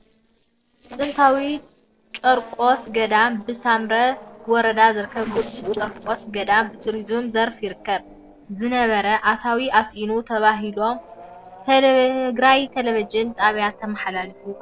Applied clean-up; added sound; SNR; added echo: neural separator model SepFormer DNS4.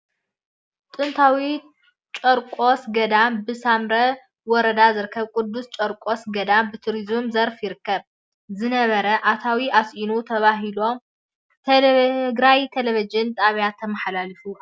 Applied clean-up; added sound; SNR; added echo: none; none; none; none.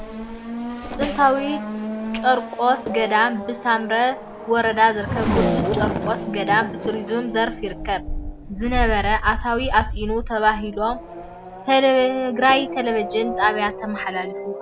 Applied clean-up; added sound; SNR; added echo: none; Race car, auto racing / Accelerating, revving, vroom; 6 dB; none.